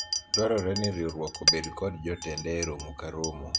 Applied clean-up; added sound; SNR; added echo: none; Chink, clink; 2 dB; none.